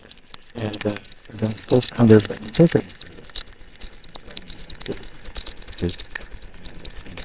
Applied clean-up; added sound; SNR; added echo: neural separator model SepFormer WHAMR!.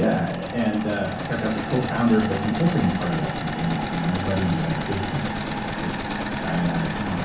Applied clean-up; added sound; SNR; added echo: none; Engine / Mechanisms; 4 dB; reverberation time 0.6 s.